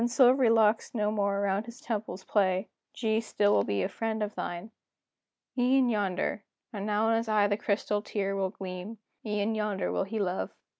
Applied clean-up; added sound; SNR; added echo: none; none; none; none.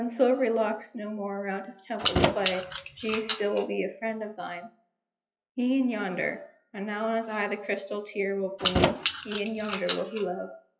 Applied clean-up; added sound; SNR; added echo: classical method WPE with log-MMSE.